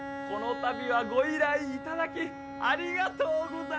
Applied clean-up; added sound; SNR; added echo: none; Bowed string instrument; 9 dB; none.